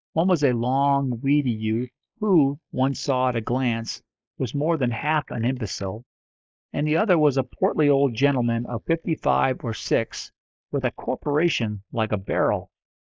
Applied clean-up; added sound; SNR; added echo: neural mask model Resemble Enhance denoiser.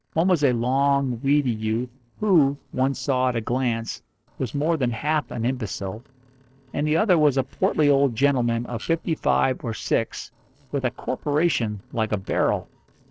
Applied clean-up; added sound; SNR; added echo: neural separator model SepFormer DNS4.